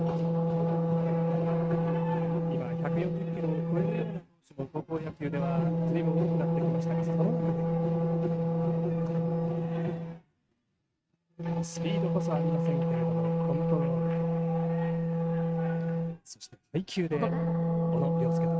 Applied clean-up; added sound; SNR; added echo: neural mask model RNNoise.